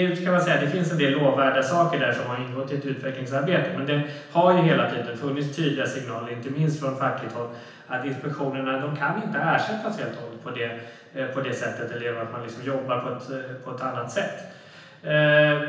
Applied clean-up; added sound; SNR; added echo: none; none; none; reverberation time 0.9 s.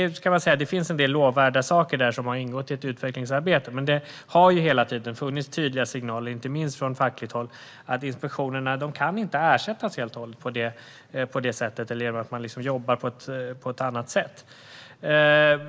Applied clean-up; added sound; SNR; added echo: none; none; none; none.